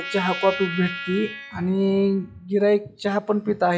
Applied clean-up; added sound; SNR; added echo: classical method log-MMSE.